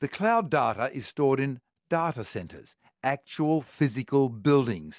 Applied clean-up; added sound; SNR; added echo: none; none; none; none.